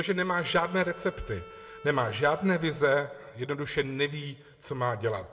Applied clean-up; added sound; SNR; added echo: none; Wind instrument, woodwind instrument; 19 dB; reverberation time 0.9 s.